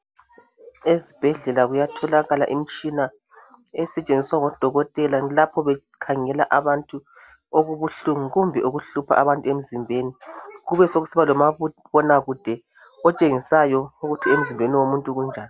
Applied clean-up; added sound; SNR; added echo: none; none; none; none.